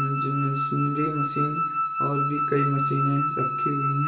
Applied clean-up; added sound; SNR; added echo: none; Wind instrument, woodwind instrument; 0 dB; reverberation time 0.3 s.